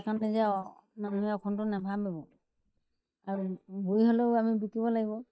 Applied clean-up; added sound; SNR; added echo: neural mask model DeepFilterNet 3.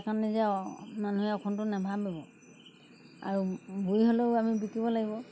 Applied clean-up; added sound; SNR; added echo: none; none; none; none.